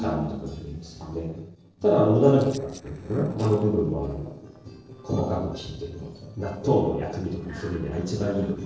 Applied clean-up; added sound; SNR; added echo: neural separator model SepFormer DNS4.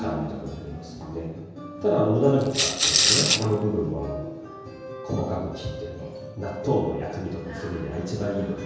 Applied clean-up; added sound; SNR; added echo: none; Rattle / Rattle (instrument); -5 dB; reverberation time 1.2 s.